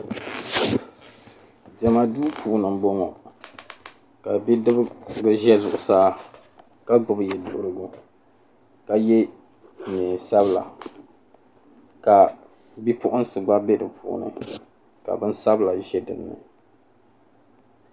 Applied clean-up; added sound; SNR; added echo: none; none; none; none.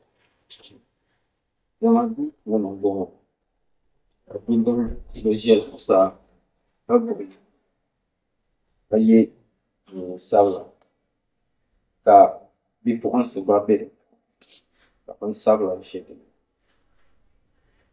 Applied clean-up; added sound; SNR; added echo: neural mask model DeepFilterNet 3.